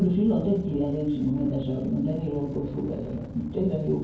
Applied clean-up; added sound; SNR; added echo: none; Engine starting; 14 dB; reverberation time 0.9 s.